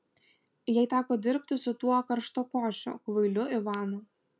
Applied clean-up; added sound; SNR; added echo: none; none; none; none.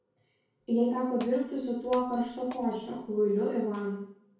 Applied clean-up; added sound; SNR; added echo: none; Glass; 20 dB; reverberation time 0.6 s.